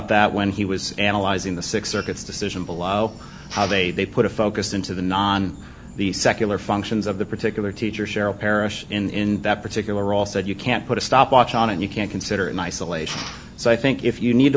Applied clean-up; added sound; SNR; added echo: none; Drill + Insect; 17 dB; none.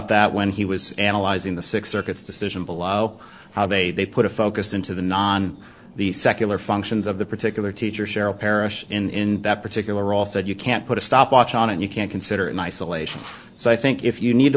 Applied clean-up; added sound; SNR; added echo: neural separator model SepFormer DNS4.